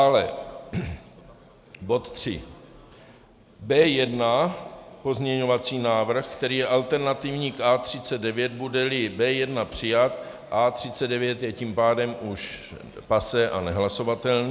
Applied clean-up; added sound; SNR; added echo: none; none; none; none.